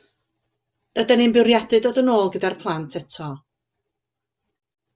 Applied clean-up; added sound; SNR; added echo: none; none; none; none.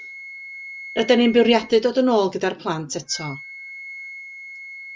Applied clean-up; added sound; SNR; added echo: none; Wind instrument, woodwind instrument; 16 dB; none.